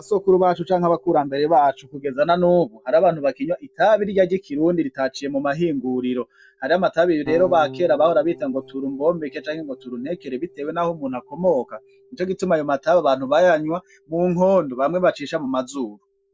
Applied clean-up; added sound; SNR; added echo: neural separator model SepFormer DNS4.